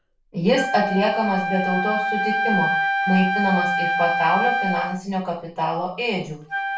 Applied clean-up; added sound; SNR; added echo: none; Wind instrument, woodwind instrument; 1 dB; reverberation time 0.4 s.